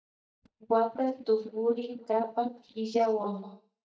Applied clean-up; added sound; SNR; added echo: neural mask model DeepFilterNet 3.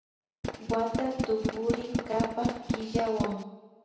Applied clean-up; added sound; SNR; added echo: none; Tools; 0 dB; reverberation time 0.9 s.